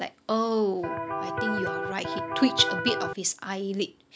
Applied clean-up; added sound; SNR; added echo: none; Electric guitar; 2 dB; none.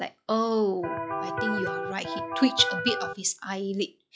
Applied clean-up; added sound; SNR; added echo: classical method log-MMSE.